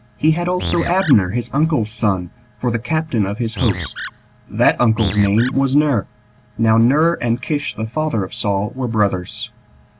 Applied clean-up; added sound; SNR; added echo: none; Animal; 9 dB; none.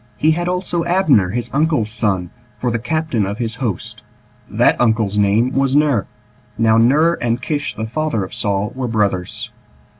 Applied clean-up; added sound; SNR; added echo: none; none; none; none.